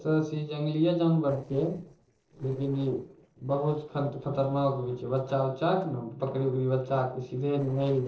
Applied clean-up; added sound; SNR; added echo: neural separator model SepFormer DNS4.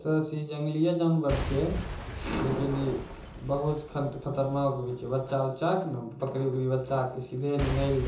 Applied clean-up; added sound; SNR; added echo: none; Shatter / Crushing / Boom; 10 dB; reverberation time 0.6 s.